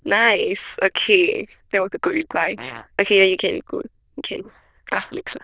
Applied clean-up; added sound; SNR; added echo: neural diffusion model UNIVERSE++.